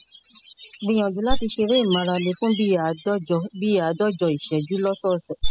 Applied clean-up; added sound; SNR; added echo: classical method spectral subtraction.